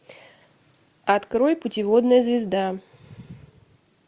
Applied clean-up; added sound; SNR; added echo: none; none; none; none.